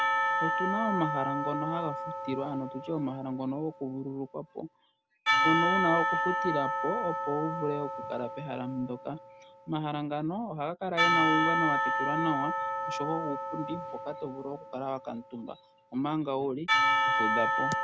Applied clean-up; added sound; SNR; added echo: none; Percussion; -2 dB; none.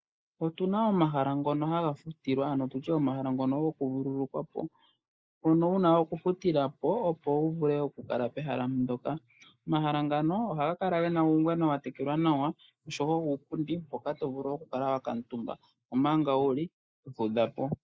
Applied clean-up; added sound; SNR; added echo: neural mask model Resemble Enhance denoiser.